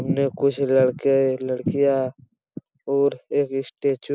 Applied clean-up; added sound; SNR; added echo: none; none; none; none.